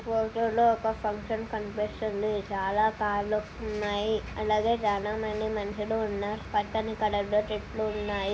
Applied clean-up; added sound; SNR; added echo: none; none; none; none.